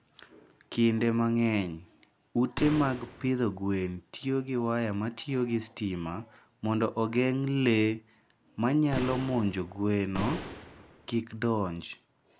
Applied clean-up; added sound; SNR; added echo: none; Boom; 9 dB; none.